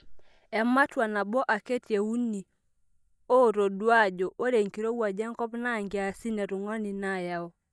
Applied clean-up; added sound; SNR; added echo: neural mask model DeepFilterNet 3.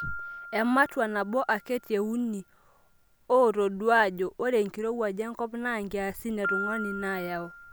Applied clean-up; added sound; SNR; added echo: none; Piano; 13 dB; none.